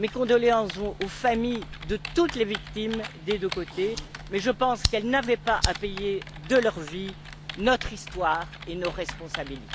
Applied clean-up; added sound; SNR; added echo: none; Fire + Typing; 9 dB; none.